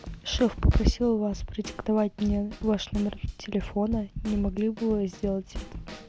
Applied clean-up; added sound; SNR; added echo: none; Snare drum / Drum kit; 15 dB; none.